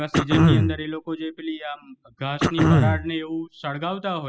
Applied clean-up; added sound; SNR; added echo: classical method spectral subtraction.